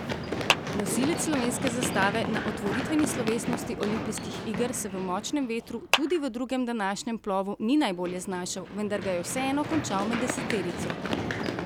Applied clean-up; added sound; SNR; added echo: none; Run + Clapping; 3 dB; none.